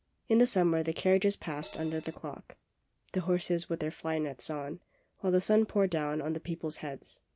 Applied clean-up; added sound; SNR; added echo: none; Crash cymbal; 19 dB; none.